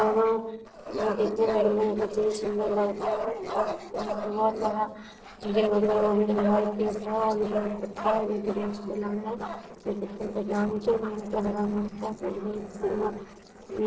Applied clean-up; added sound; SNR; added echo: neural separator model SepFormer DNS4.